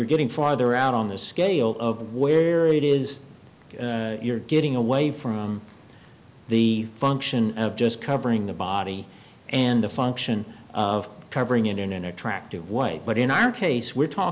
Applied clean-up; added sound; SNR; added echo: none; none; none; none.